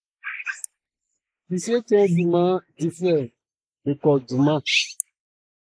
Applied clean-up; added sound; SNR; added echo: neural mask model Resemble Enhance denoiser.